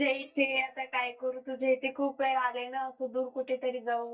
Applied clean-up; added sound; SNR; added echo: neural mask model DeepFilterNet 3.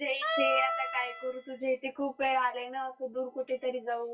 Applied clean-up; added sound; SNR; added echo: classical method WPE with log-MMSE.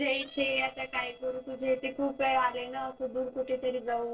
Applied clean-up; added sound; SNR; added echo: neural separator model SepFormer DNS4.